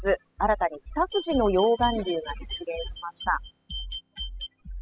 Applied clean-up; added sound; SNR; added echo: classical method spectral subtraction.